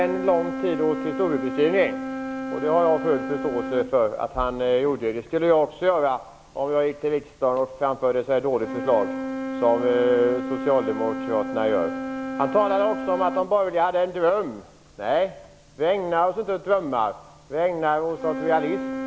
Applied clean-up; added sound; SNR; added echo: none; Wind instrument, woodwind instrument; 9 dB; none.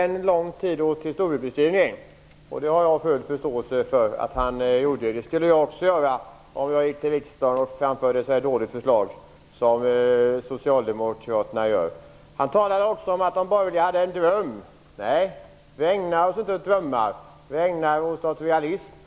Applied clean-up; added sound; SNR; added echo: none; none; none; none.